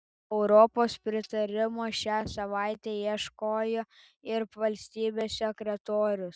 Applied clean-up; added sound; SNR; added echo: none; none; none; none.